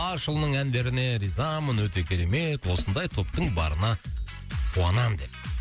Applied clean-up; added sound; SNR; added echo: none; none; none; none.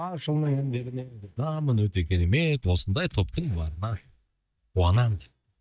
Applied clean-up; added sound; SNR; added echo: neural mask model DeepFilterNet 3.